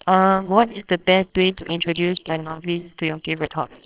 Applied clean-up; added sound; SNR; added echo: neural separator model SepFormer WHAMR!.